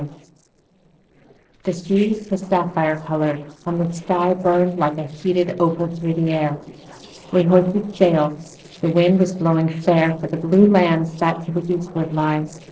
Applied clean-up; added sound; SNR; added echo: neural separator model SepFormer DNS4.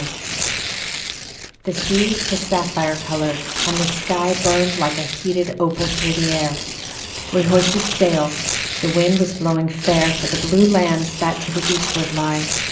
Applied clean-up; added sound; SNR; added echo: none; Tearing; 5 dB; reverberation time 0.5 s.